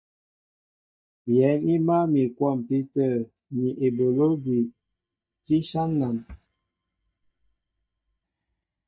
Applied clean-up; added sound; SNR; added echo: neural mask model DeepFilterNet 3.